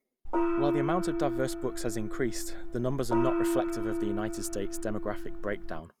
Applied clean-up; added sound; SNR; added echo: none; Gong; -3 dB; none.